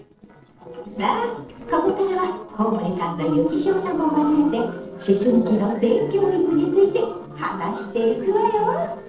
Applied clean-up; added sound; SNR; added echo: neural separator model SepFormer DNS4.